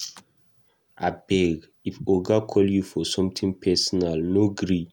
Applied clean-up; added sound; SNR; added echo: none; none; none; none.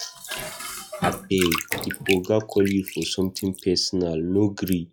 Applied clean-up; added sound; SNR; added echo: classical method log-MMSE.